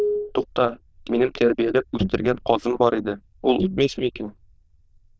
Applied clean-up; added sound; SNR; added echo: neural diffusion model UNIVERSE++.